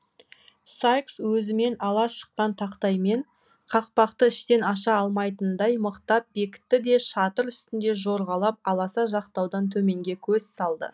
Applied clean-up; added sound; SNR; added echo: none; none; none; none.